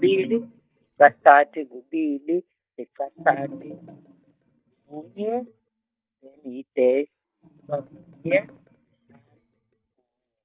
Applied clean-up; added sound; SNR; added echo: neural mask model DeepFilterNet 3.